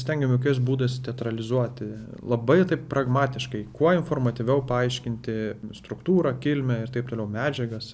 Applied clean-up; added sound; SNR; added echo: none; none; none; none.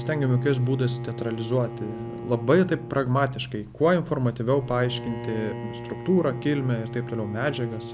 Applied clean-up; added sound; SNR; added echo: none; Bowed string instrument; 12 dB; none.